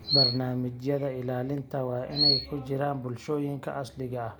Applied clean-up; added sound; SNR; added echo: none; Chirp, tweet; 0 dB; none.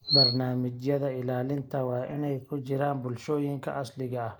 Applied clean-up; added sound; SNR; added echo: neural mask model Resemble Enhance denoiser.